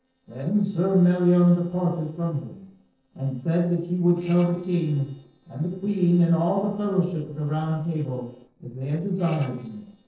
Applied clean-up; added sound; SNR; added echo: neural separator model SepFormer DNS4.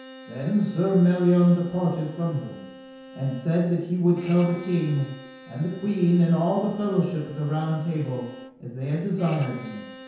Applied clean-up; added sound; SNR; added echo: none; Bowed string instrument; 19 dB; reverberation time 0.9 s.